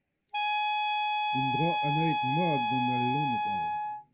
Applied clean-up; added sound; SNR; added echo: none; Wind instrument, woodwind instrument; -5 dB; reverberation time 2.1 s.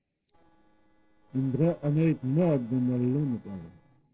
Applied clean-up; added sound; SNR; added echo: neural separator model SepFormer DNS4.